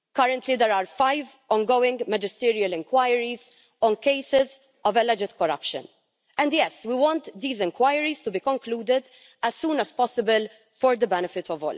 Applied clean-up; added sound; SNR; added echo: none; none; none; none.